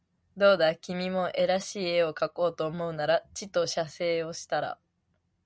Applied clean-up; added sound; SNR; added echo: none; none; none; none.